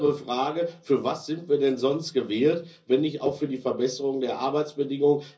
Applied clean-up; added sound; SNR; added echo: none; none; none; reverberation time 0.5 s.